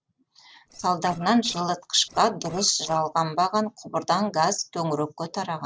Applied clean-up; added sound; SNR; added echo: neural separator model SepFormer DNS4.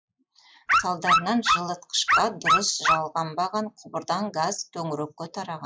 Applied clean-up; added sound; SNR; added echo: classical method log-MMSE.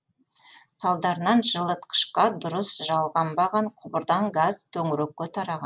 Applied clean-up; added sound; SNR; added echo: none; none; none; none.